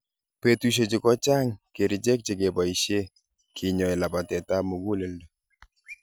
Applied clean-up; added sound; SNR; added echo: none; none; none; none.